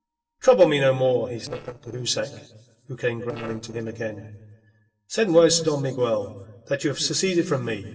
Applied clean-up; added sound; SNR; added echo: neural separator model SepFormer DNS4.